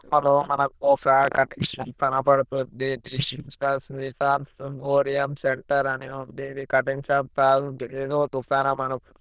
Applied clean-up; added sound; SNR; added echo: neural diffusion model UNIVERSE++.